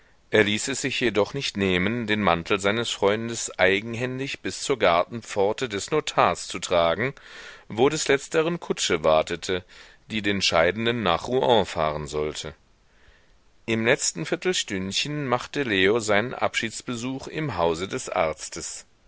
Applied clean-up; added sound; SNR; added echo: none; none; none; none.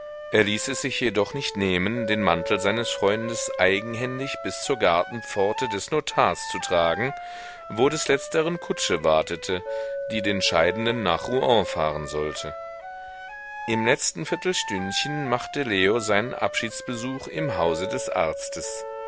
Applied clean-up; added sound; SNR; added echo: none; Wind instrument, woodwind instrument + Chink, clink; 9 dB; none.